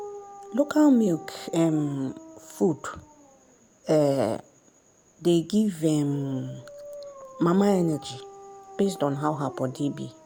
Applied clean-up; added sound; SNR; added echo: none; Dog; 18 dB; none.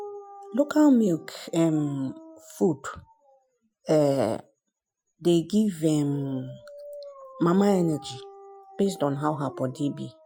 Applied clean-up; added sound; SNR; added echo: classical method Wiener filter.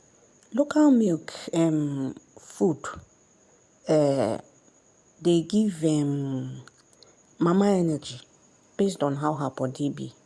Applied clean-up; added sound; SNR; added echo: none; none; none; none.